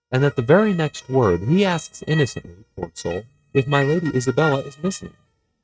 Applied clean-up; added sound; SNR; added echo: neural mask model RNNoise.